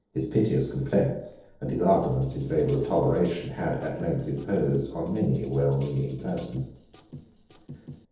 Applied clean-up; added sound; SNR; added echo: neural separator model SepFormer DNS4.